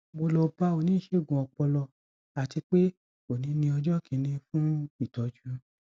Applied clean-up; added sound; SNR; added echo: none; none; none; none.